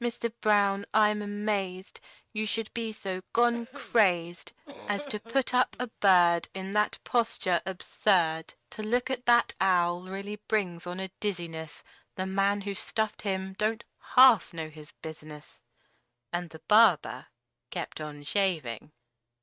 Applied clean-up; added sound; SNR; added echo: neural mask model RNNoise.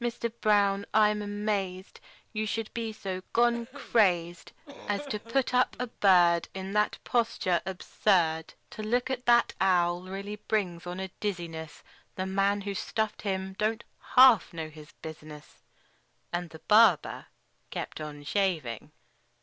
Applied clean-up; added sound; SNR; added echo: none; Cough; 18 dB; none.